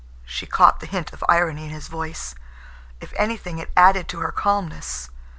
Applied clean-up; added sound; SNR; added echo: none; none; none; none.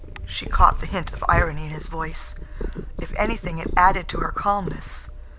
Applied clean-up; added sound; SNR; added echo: none; Purr; 3 dB; none.